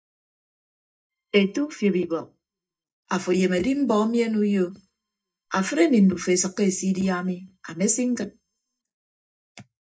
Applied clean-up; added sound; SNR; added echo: neural mask model DeepFilterNet 3.